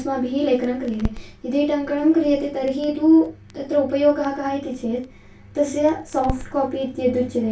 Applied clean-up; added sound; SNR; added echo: none; Crackle; 16 dB; reverberation time 0.2 s.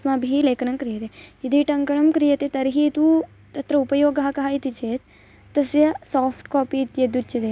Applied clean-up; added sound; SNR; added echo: none; none; none; none.